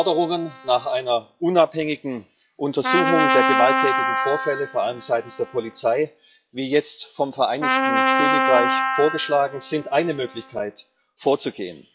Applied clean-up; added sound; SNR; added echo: classical method log-MMSE.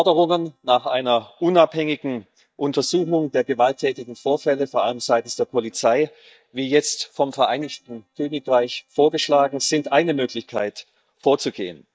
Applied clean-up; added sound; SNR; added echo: neural mask model DeepFilterNet 3.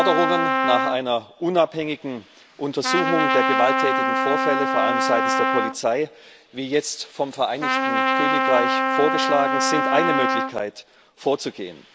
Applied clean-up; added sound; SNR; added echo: none; Trumpet; -1 dB; none.